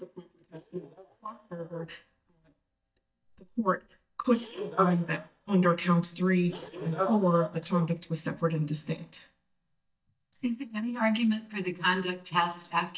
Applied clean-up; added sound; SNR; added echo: neural mask model DeepFilterNet 3.